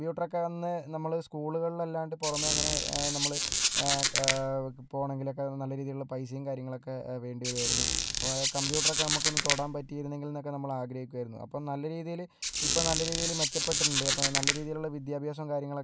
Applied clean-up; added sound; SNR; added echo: none; Squeak; -4 dB; none.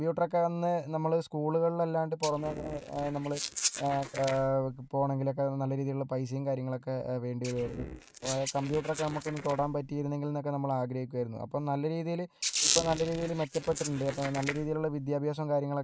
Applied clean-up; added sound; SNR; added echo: neural mask model RNNoise.